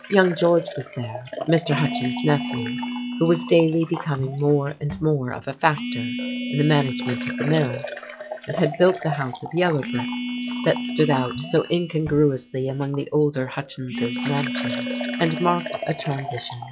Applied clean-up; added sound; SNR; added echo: classical method log-MMSE.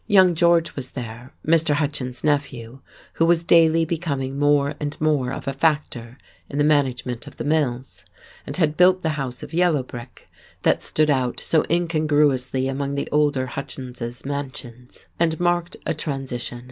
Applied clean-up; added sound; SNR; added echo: none; none; none; none.